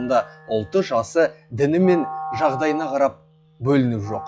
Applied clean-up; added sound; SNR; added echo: classical method log-MMSE.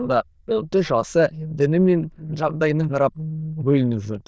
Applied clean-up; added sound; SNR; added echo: neural diffusion model UNIVERSE++.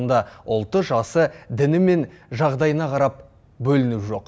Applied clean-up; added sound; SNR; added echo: none; none; none; none.